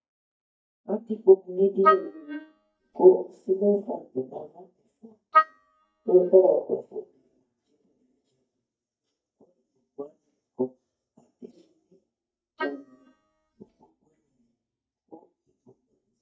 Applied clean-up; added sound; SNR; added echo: neural mask model DeepFilterNet 3.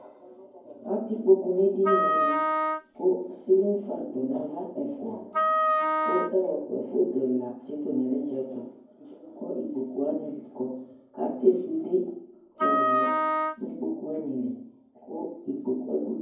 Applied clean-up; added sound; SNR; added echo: none; Wind instrument, woodwind instrument; -2 dB; reverberation time 0.9 s.